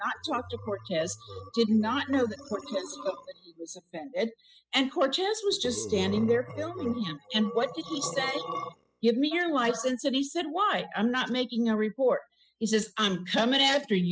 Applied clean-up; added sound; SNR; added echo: classical method spectral subtraction.